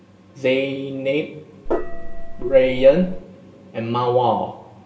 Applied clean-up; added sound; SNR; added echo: none; Gong; 3 dB; reverberation time 2.2 s.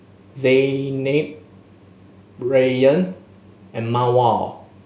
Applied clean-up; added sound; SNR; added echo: none; none; none; none.